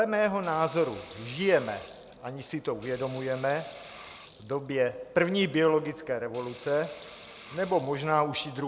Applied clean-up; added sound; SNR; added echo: none; Sink (filling or washing) / Water; 18 dB; none.